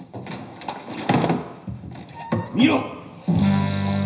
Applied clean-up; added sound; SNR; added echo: none; none; none; reverberation time 0.9 s.